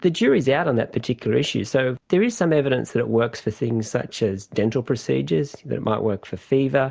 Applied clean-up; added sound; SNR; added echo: none; none; none; none.